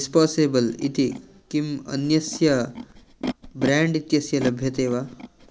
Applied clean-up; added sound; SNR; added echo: none; Animal; 13 dB; none.